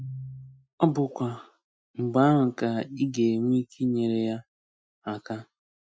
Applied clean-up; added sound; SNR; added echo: classical method Wiener filter.